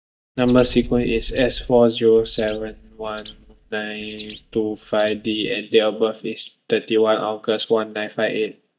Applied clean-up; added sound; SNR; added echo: neural mask model DeepFilterNet 3.